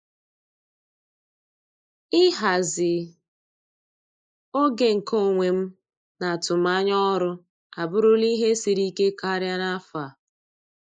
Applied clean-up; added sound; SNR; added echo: neural mask model Resemble Enhance denoiser.